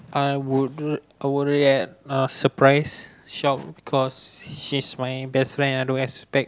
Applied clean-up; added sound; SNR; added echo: none; none; none; none.